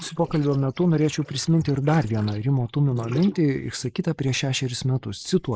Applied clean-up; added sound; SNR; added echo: neural mask model Resemble Enhance denoiser.